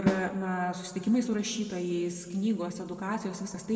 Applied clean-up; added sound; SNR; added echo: none; Drum; 6 dB; reverberation time 1.8 s.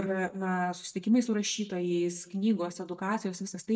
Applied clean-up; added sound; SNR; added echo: neural mask model DeepFilterNet 3.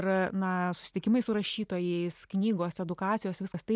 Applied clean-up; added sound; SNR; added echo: none; none; none; none.